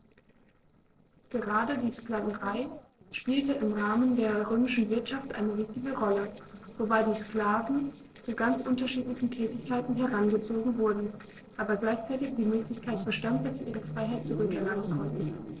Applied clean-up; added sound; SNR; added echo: neural separator model SepFormer DNS4.